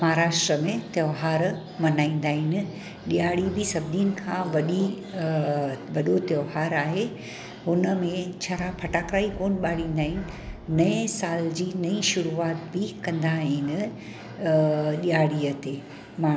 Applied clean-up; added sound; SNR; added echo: none; Wind + Fart / Drawer open or close; 16 dB; none.